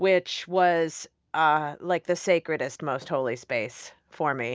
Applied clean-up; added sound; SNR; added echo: none; none; none; none.